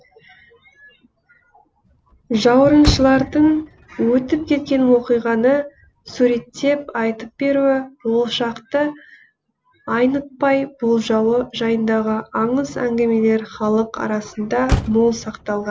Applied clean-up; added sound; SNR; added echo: none; Motor vehicle (road); 14 dB; none.